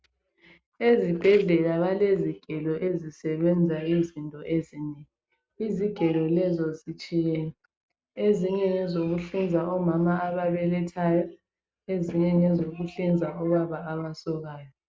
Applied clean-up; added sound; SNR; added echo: none; none; none; none.